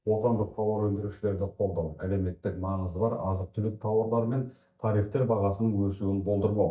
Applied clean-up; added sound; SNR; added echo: neural mask model DeepFilterNet 3.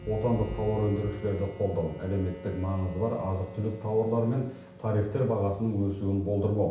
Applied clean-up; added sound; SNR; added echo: none; Bowed string instrument; 18 dB; reverberation time 0.6 s.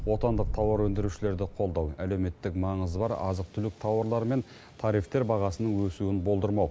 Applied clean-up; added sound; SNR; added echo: none; none; none; none.